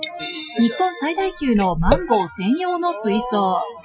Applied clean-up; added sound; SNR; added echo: classical method Wiener filter.